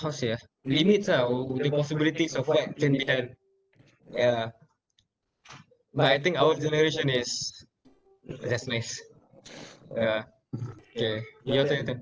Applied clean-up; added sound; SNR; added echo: neural separator model SepFormer DNS4.